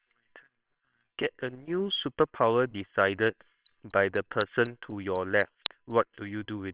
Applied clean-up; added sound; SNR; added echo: neural separator model SepFormer WHAMR!.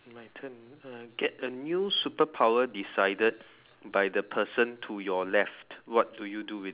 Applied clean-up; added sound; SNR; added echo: none; none; none; none.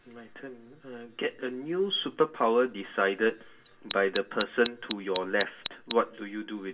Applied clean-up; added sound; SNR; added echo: none; Alarm; 9 dB; reverberation time 0.1 s.